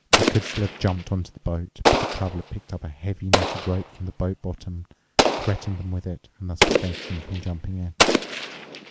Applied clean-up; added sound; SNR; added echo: none; Explosion; -3 dB; none.